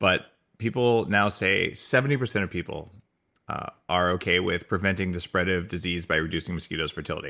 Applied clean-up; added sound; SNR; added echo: none; none; none; none.